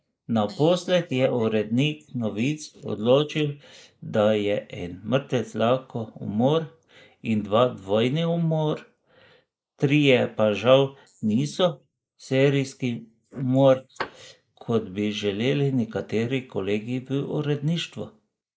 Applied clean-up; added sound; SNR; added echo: neural mask model Resemble Enhance denoiser.